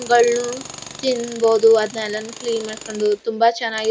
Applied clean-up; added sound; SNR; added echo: none; Tools; 16 dB; reverberation time 0.3 s.